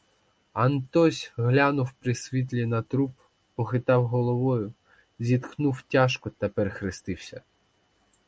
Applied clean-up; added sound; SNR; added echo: none; none; none; none.